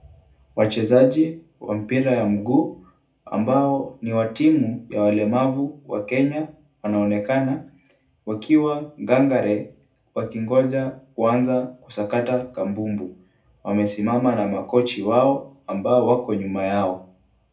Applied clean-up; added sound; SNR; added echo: none; none; none; reverberation time 0.3 s.